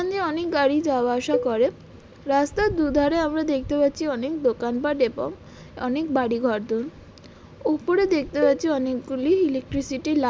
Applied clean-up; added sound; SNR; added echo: none; Cowbell; 10 dB; none.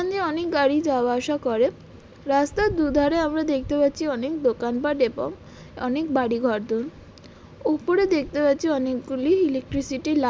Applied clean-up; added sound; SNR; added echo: none; none; none; none.